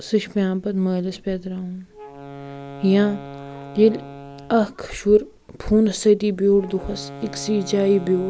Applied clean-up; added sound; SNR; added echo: none; Wind instrument, woodwind instrument; 18 dB; none.